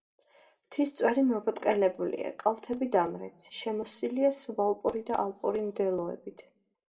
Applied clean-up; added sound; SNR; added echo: none; none; none; reverberation time 0.3 s.